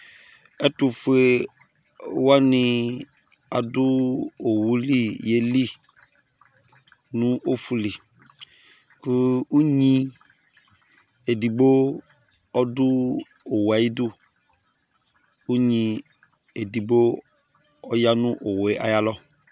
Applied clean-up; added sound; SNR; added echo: none; none; none; none.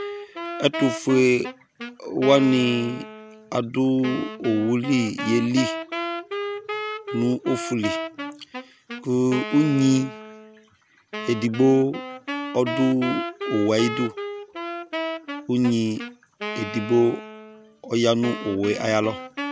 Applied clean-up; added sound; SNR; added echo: none; Wind instrument, woodwind instrument; 9 dB; none.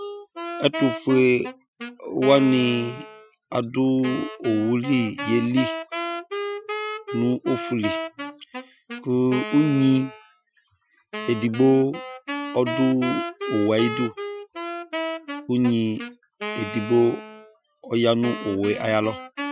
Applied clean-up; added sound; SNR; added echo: classical method Wiener filter.